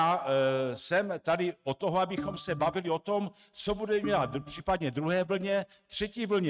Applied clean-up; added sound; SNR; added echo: neural mask model RNNoise.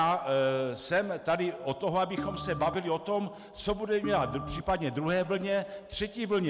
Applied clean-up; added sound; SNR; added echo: none; Organ; 10 dB; none.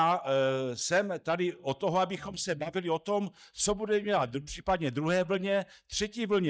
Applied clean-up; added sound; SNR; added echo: neural mask model DeepFilterNet 3.